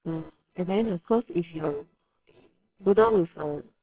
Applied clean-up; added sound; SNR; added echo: neural separator model SepFormer WHAMR!.